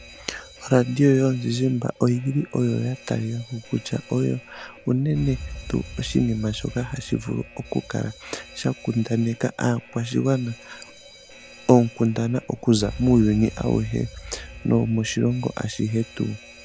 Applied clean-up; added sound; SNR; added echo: none; Alarm; 17 dB; none.